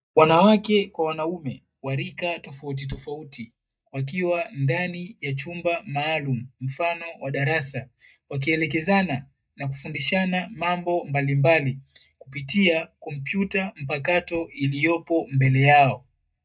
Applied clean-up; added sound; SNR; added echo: neural mask model DeepFilterNet 3.